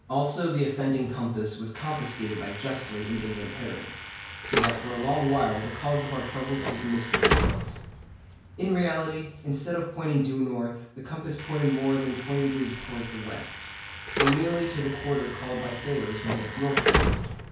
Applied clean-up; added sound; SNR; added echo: none; Slam / Alarm; 3 dB; reverberation time 0.5 s.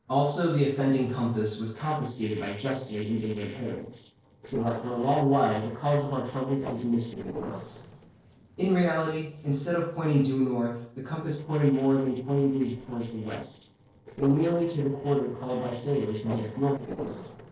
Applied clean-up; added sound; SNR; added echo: neural separator model SepFormer DNS4.